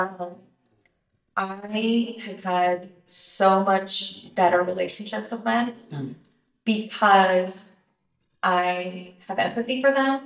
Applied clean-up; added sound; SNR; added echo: neural mask model DeepFilterNet 3.